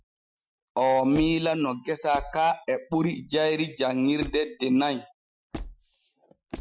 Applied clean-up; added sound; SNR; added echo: classical method Wiener filter.